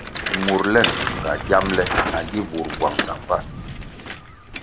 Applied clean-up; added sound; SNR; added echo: none; Bicycle; 3 dB; none.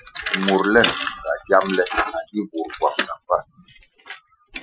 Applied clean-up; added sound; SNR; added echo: classical method Wiener filter.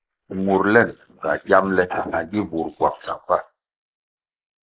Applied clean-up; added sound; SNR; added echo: neural mask model Resemble Enhance denoiser.